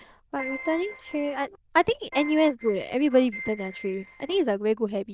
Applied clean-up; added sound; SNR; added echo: neural diffusion model UNIVERSE++.